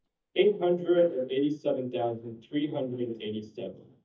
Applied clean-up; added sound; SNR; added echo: neural mask model DeepFilterNet 3.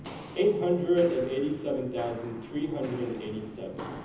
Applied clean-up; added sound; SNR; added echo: none; Walk, footsteps; 13 dB; reverberation time 0.8 s.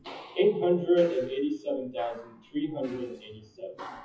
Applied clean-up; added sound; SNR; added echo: classical method WPE with log-MMSE.